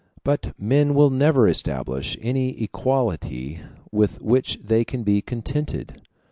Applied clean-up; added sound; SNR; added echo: none; none; none; none.